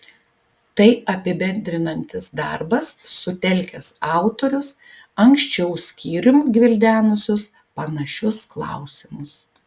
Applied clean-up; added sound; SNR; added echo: none; none; none; none.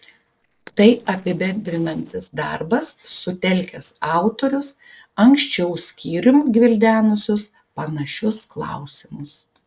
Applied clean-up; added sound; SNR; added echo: neural separator model SepFormer DNS4.